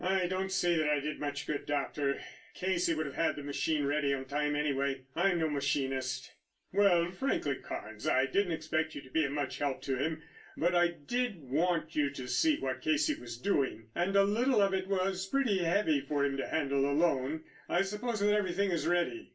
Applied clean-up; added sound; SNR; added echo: none; none; none; reverberation time 0.2 s.